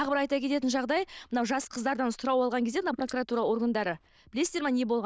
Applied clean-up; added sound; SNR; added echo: neural diffusion model UNIVERSE++.